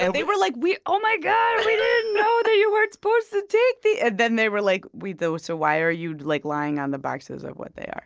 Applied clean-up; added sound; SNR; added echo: neural separator model SepFormer DNS4.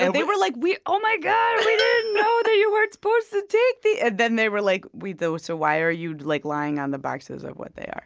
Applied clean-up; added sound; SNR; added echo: none; Tools; 16 dB; none.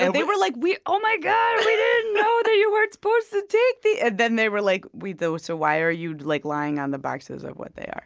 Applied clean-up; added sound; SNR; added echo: none; none; none; none.